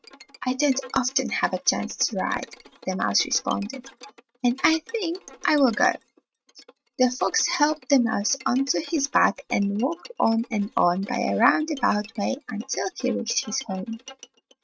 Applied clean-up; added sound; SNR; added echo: neural mask model RNNoise.